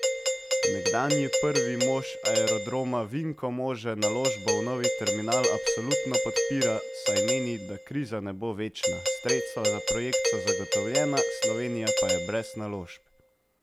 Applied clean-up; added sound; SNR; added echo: none; Doorbell; -2 dB; none.